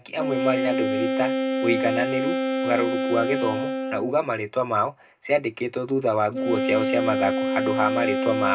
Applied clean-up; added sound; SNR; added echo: none; Wind instrument, woodwind instrument; 0 dB; reverberation time 0.2 s.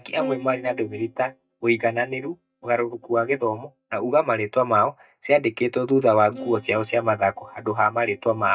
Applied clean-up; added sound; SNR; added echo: neural mask model DeepFilterNet 3.